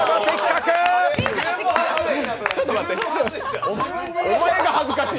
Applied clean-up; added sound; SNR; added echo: none; none; none; none.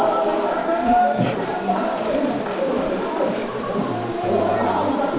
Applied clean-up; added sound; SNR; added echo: none; Insect; 8 dB; reverberation time 0.8 s.